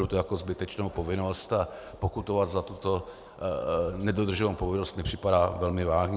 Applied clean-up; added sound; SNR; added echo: none; none; none; none.